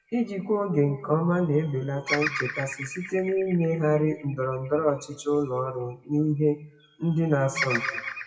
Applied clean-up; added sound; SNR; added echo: classical method WPE with log-MMSE.